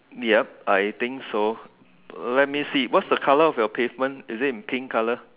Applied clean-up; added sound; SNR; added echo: none; none; none; none.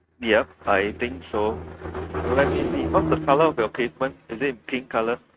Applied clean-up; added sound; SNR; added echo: neural mask model RNNoise.